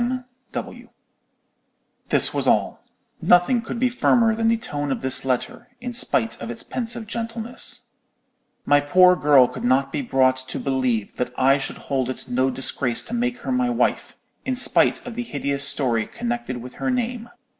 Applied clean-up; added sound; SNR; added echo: none; none; none; none.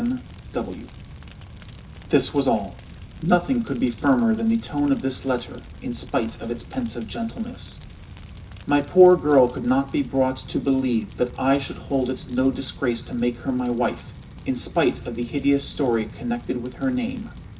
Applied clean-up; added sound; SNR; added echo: none; Fire; 16 dB; reverberation time 0.2 s.